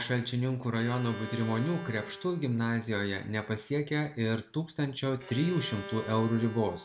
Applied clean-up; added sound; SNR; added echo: none; Bowed string instrument; 16 dB; none.